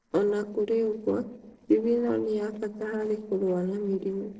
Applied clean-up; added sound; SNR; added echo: neural separator model SepFormer DNS4.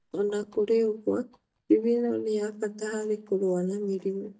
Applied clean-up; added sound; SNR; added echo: neural mask model DeepFilterNet 3.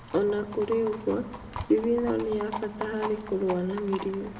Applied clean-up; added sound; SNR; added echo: none; Livestock, farm animals, working animals; 11 dB; reverberation time 0.8 s.